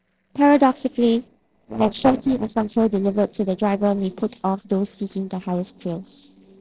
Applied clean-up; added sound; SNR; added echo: neural separator model SepFormer DNS4.